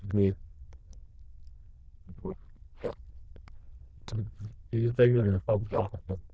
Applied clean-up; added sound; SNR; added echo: neural diffusion model UNIVERSE++.